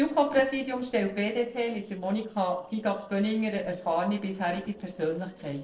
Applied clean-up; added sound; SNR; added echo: neural separator model SepFormer DNS4.